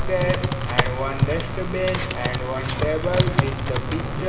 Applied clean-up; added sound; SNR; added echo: none; Computer keyboard; -3 dB; reverberation time 2.5 s.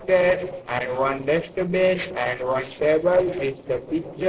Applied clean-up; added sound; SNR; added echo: neural separator model SepFormer DNS4.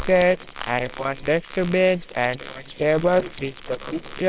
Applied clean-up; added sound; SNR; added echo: neural separator model SepFormer WHAMR!.